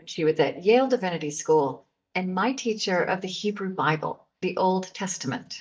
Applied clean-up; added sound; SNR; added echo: neural mask model DeepFilterNet 3.